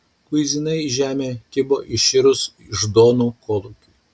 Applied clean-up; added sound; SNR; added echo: none; none; none; none.